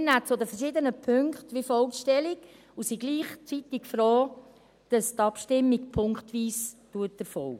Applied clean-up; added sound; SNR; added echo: none; none; none; none.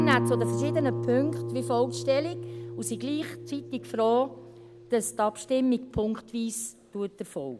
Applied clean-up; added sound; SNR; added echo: none; Guitar; 5 dB; none.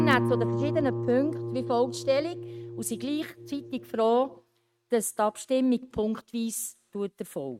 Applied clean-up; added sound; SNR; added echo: neural mask model RNNoise.